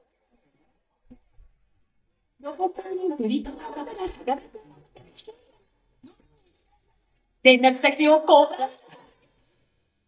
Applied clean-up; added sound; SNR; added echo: neural mask model DeepFilterNet 3.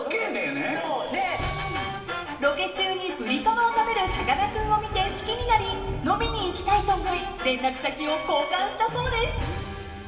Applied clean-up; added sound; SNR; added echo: none; Wind instrument, woodwind instrument; 13 dB; reverberation time 1.9 s.